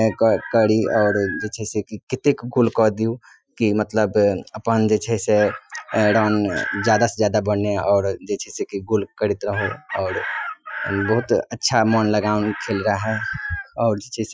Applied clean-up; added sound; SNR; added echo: classical method Wiener filter.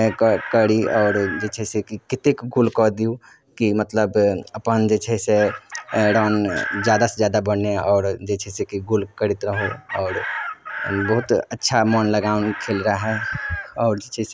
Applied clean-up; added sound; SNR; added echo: none; Chicken, rooster; 12 dB; none.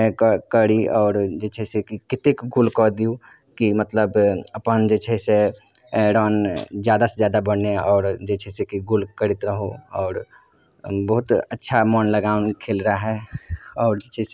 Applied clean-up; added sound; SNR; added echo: none; none; none; none.